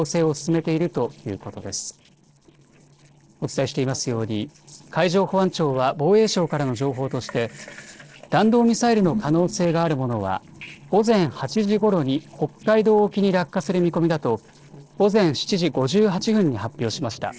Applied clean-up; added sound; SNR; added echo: neural separator model SepFormer DNS4.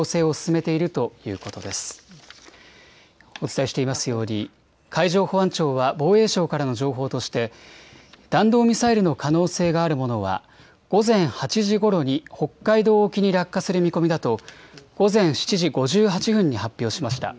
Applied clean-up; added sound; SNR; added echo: none; none; none; none.